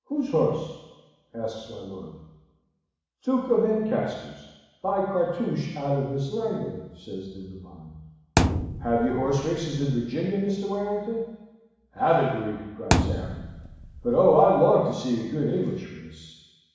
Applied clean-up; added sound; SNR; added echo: none; Thump, thud; 1 dB; reverberation time 1.1 s.